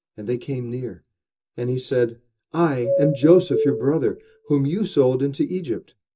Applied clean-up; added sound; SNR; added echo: neural mask model DeepFilterNet 3.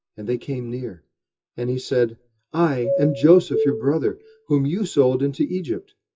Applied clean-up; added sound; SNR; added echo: classical method WPE with log-MMSE.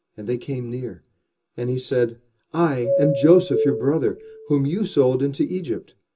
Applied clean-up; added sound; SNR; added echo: none; Doorbell; 4 dB; reverberation time 0.2 s.